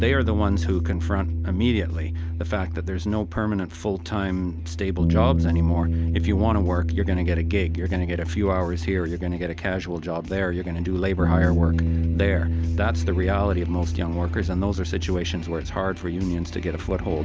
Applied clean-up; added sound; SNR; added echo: none; Bass guitar; -1 dB; none.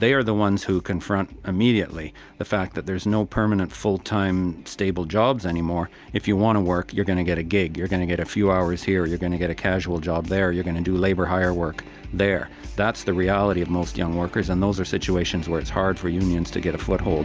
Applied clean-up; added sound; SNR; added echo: none; none; none; none.